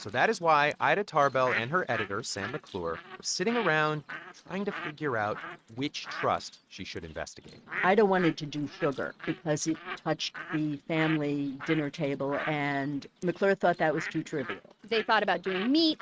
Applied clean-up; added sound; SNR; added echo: neural mask model RNNoise.